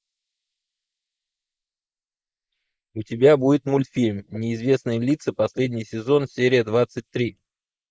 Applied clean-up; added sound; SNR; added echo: neural mask model Resemble Enhance denoiser.